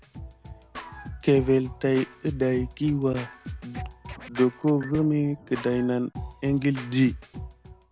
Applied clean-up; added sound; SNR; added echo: none; Scratching (performance technique); 14 dB; none.